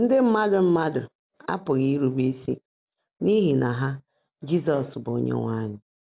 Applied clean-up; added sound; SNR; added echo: none; none; none; none.